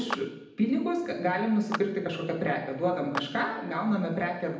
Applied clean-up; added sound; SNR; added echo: none; Clapping; 13 dB; reverberation time 0.8 s.